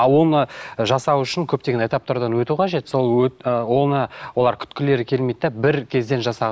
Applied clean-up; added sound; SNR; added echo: none; none; none; none.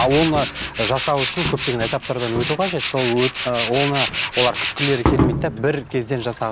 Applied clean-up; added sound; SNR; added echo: none; Tools; 2 dB; none.